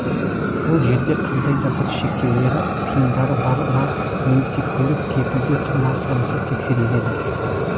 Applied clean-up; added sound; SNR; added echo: none; Fire; 0 dB; none.